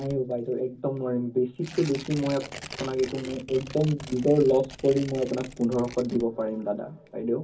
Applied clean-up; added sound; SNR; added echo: none; Tearing; 18 dB; reverberation time 0.4 s.